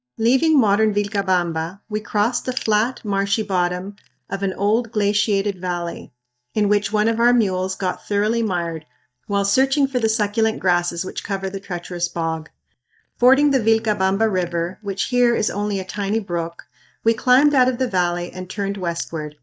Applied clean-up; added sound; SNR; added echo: neural mask model DeepFilterNet 3.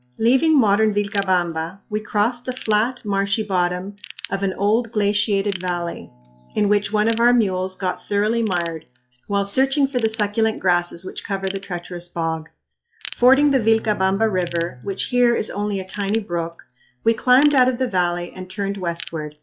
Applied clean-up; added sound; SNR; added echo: classical method log-MMSE.